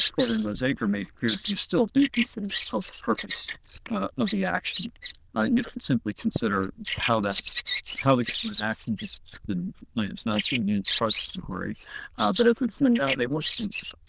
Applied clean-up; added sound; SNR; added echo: neural diffusion model UNIVERSE++.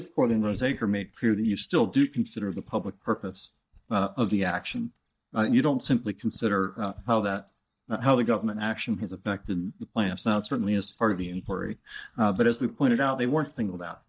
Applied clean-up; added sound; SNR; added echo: neural mask model DeepFilterNet 3.